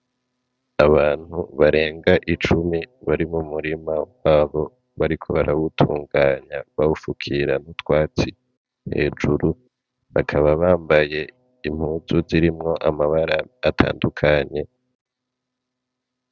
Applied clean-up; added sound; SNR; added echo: none; none; none; none.